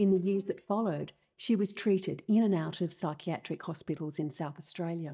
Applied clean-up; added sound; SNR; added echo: neural mask model DeepFilterNet 3.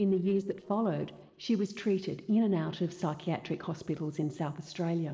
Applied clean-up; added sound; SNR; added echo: neural separator model SepFormer DNS4.